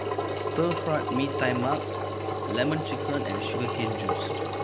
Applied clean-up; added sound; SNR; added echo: none; Engine; -1 dB; none.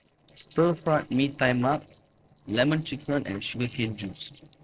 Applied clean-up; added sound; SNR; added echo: neural separator model SepFormer DNS4.